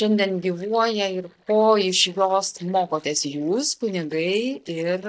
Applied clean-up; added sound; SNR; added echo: neural mask model DeepFilterNet 3.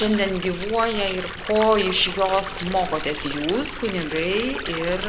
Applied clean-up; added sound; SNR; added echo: none; Stream; 8 dB; none.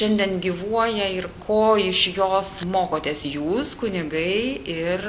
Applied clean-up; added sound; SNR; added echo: none; none; none; none.